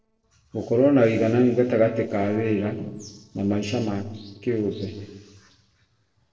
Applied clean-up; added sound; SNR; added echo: neural separator model SepFormer DNS4.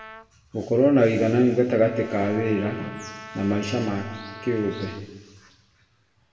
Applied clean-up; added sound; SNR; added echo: none; Trumpet; 19 dB; reverberation time 1.2 s.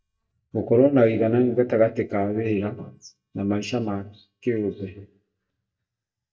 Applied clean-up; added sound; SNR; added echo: neural mask model DeepFilterNet 3.